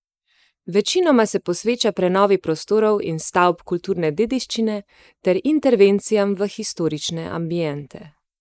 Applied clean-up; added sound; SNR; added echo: neural mask model Resemble Enhance denoiser.